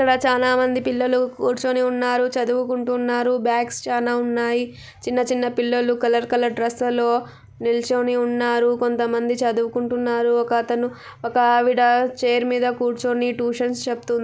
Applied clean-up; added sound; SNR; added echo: none; none; none; none.